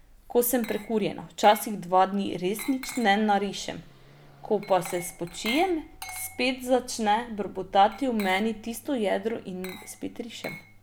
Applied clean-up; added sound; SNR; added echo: none; Car passing by / Accelerating, revving, vroom + Glass; 17 dB; none.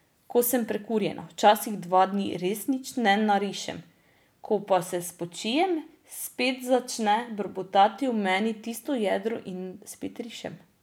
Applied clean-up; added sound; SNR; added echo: none; none; none; none.